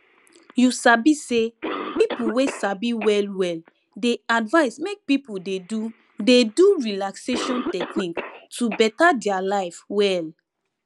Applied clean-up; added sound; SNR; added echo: none; Cough; 14 dB; none.